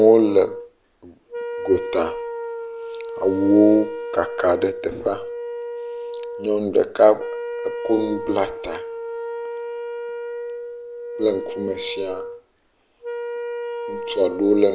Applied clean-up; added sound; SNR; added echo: none; Wind instrument, woodwind instrument; 8 dB; none.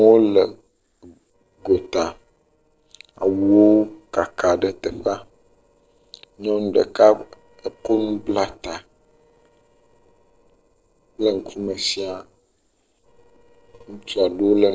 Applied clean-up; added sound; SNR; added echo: neural separator model SepFormer DNS4.